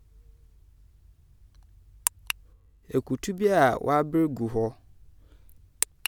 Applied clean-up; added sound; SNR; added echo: none; none; none; none.